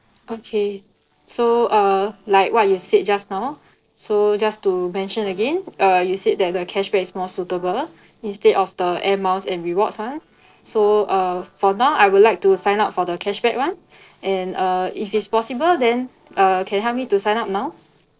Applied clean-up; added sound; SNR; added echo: neural separator model SepFormer DNS4.